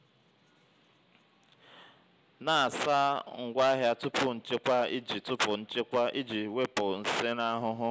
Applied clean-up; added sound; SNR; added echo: none; none; none; none.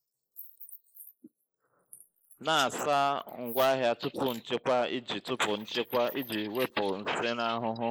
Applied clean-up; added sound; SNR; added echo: neural mask model Resemble Enhance denoiser.